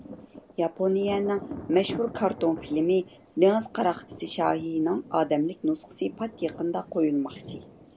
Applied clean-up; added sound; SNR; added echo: none; Thunder; 16 dB; none.